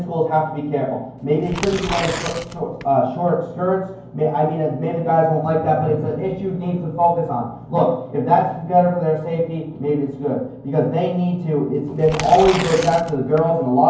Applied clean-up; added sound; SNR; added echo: none; Tearing; 10 dB; reverberation time 0.9 s.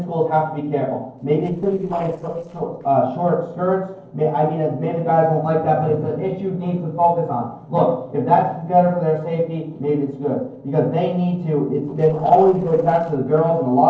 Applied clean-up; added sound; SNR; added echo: neural separator model SepFormer DNS4.